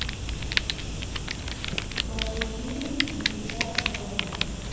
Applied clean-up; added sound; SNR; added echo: none; Fire; -5 dB; reverberation time 2.1 s.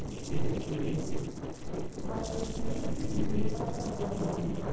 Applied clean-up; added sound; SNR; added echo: neural separator model SepFormer DNS4.